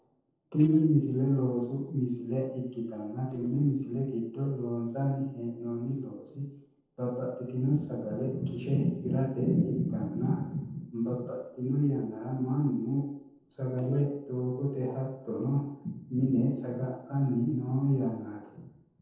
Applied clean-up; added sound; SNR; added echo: neural separator model SepFormer DNS4.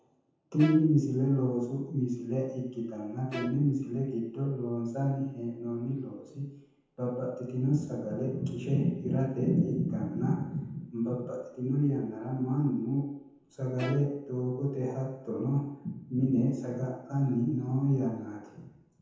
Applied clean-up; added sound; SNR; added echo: none; Bowed string instrument; 14 dB; reverberation time 0.9 s.